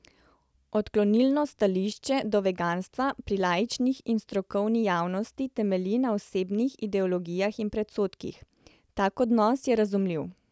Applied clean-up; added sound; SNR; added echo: none; none; none; none.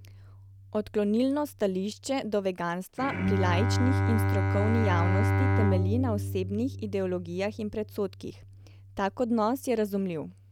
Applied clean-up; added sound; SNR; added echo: none; Bowed string instrument; 0 dB; none.